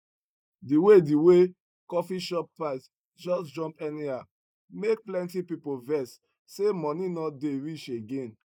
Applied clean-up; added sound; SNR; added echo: neural mask model Resemble Enhance denoiser.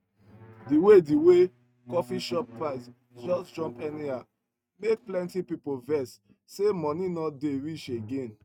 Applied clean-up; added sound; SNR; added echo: neural mask model RNNoise.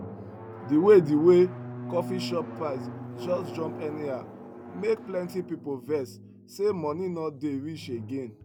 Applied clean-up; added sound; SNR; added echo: none; Drum; 12 dB; none.